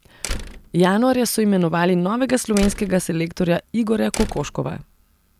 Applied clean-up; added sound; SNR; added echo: none; Slam; 11 dB; none.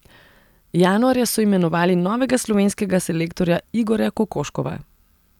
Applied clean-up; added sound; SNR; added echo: none; none; none; none.